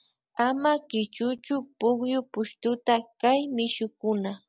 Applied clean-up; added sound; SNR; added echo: none; none; none; none.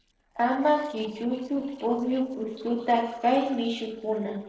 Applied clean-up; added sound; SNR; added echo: neural separator model SepFormer DNS4.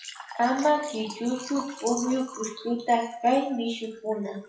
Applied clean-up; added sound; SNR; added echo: classical method WPE with log-MMSE.